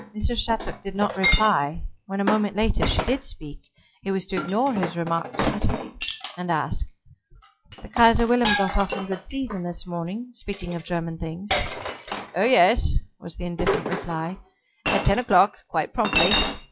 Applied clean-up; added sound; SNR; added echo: classical method log-MMSE.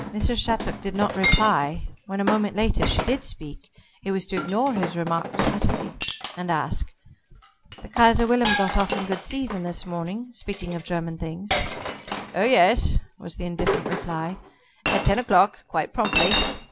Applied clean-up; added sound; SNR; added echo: none; Chink, clink; 5 dB; none.